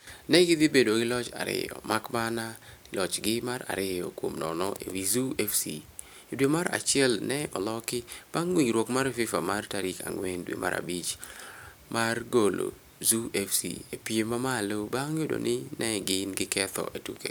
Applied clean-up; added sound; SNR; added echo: none; none; none; none.